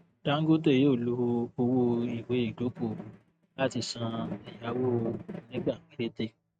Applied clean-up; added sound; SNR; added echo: neural mask model RNNoise.